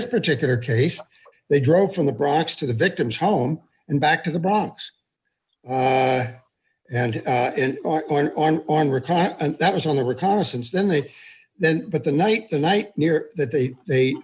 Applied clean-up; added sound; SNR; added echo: none; none; none; none.